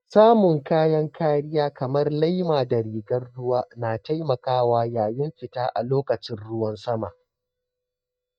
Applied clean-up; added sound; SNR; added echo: neural mask model DeepFilterNet 3.